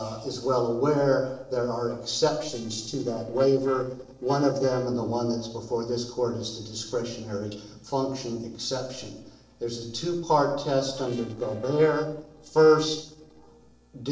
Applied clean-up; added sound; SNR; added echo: neural separator model SepFormer DNS4.